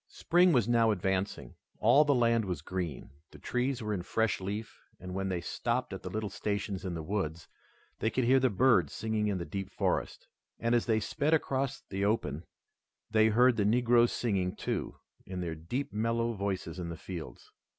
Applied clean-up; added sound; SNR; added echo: none; none; none; none.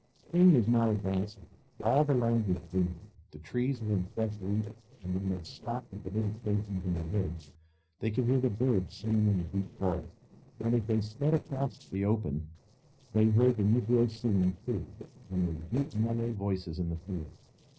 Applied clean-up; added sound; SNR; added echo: neural separator model SepFormer DNS4.